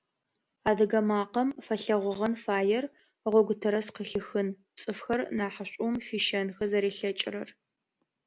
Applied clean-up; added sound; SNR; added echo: none; none; none; none.